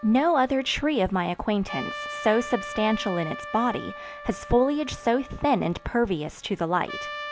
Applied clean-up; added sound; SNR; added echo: none; Trumpet; 13 dB; none.